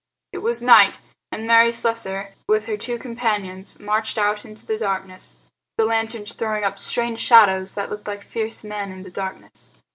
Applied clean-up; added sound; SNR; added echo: none; none; none; none.